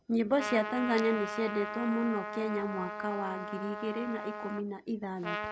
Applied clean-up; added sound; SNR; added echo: none; Trumpet; 7 dB; none.